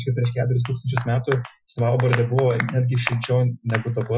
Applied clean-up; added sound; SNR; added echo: classical method Wiener filter.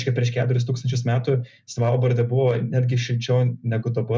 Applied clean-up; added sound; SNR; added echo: none; none; none; none.